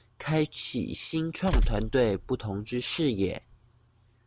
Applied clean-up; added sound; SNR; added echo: none; Tools; 3 dB; none.